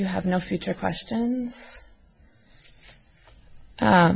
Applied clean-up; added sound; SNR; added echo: none; none; none; none.